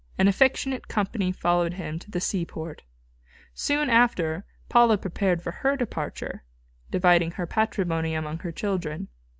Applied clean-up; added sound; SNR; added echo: none; none; none; none.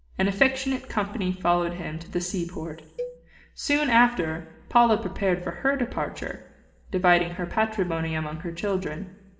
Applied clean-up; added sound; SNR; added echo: none; Cowbell; 15 dB; reverberation time 1.0 s.